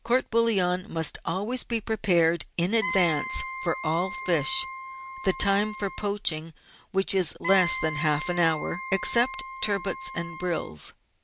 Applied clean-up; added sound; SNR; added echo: none; Wind instrument, woodwind instrument; 10 dB; none.